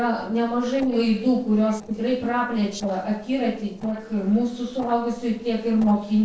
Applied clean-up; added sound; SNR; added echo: neural separator model SepFormer DNS4.